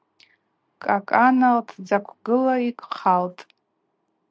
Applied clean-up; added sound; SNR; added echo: none; none; none; none.